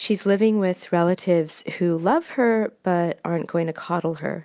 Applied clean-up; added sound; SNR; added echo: none; none; none; none.